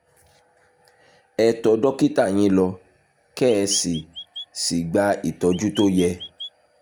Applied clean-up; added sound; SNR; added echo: none; Chirp, tweet; 15 dB; none.